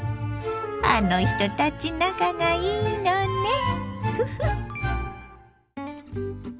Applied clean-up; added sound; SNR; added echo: none; none; none; none.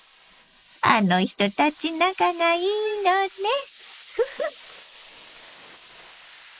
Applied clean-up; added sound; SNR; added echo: neural mask model Resemble Enhance denoiser.